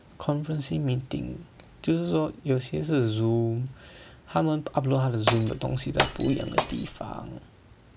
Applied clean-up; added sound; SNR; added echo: none; Glass; 2 dB; none.